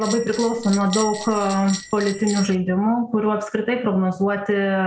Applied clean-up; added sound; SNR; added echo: none; Bell; 12 dB; none.